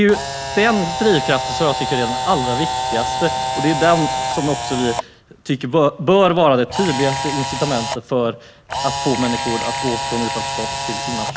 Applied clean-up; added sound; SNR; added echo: none; Camera; 4 dB; none.